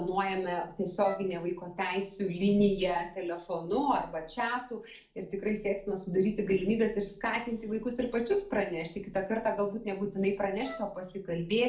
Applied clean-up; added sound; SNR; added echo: neural separator model SepFormer DNS4.